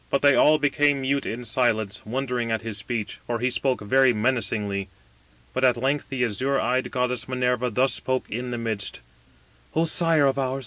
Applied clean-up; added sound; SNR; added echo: none; none; none; none.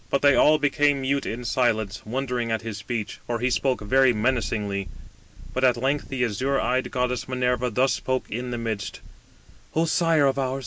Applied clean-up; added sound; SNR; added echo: none; Purr; 16 dB; none.